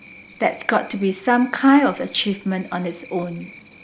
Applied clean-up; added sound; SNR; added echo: none; Cricket; 18 dB; none.